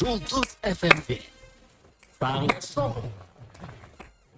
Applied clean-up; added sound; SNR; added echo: neural mask model RNNoise.